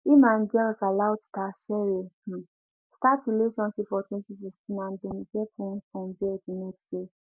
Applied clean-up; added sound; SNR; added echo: none; none; none; none.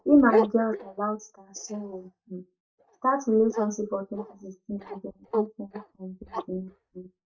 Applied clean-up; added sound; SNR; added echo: neural mask model DeepFilterNet 3.